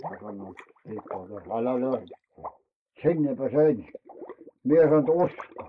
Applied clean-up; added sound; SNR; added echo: neural mask model Resemble Enhance denoiser.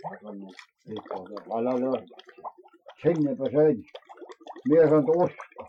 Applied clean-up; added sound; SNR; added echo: classical method Wiener filter.